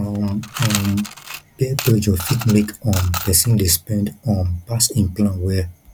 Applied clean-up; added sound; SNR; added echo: none; Coin (dropping) / Mechanisms; 11 dB; none.